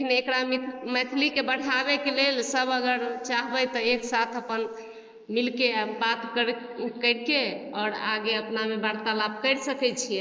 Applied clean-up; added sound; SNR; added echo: neural mask model Resemble Enhance denoiser.